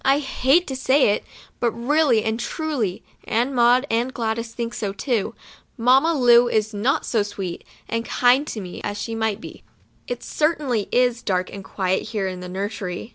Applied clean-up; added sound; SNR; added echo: none; none; none; none.